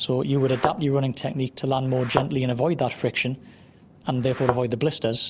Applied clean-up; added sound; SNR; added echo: none; Thump, thud; 7 dB; none.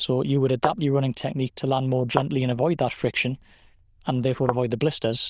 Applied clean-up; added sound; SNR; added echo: neural diffusion model UNIVERSE++.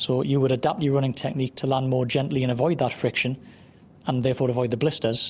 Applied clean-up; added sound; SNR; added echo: none; none; none; none.